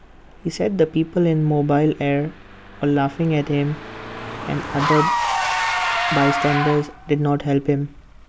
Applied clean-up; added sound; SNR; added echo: none; Engine / Car; 5 dB; none.